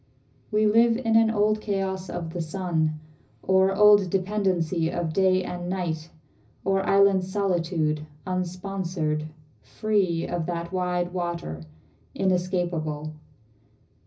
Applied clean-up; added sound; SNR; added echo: none; none; none; reverberation time 0.4 s.